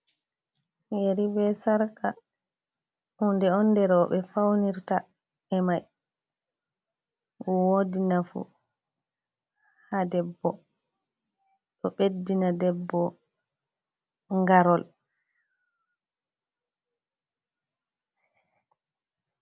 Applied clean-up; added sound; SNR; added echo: none; none; none; none.